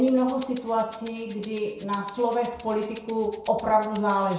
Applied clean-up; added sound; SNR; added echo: none; Rattle (instrument); 9 dB; reverberation time 0.6 s.